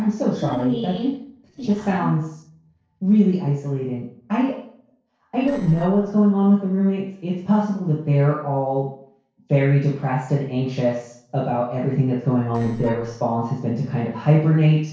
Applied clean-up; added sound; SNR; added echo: neural separator model SepFormer DNS4.